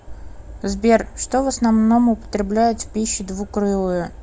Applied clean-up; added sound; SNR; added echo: none; none; none; none.